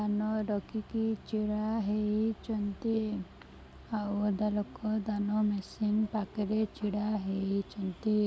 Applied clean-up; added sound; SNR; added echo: none; none; none; none.